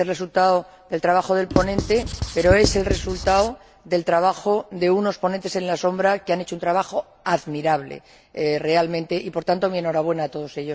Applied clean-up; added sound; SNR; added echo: none; Writing; 3 dB; none.